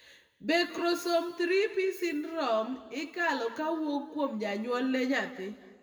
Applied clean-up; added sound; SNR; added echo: none; none; none; reverberation time 1.4 s.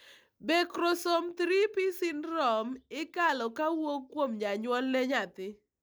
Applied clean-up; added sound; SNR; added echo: none; none; none; none.